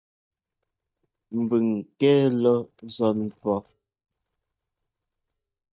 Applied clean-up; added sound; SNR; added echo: neural mask model DeepFilterNet 3.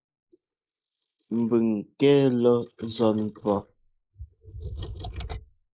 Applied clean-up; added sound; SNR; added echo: neural mask model Resemble Enhance denoiser.